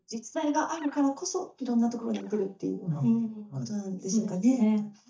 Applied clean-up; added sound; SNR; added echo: neural mask model DeepFilterNet 3.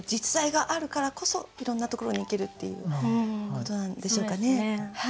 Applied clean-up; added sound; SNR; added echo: none; none; none; none.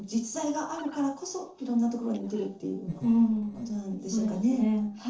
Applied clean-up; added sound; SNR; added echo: neural separator model SepFormer DNS4.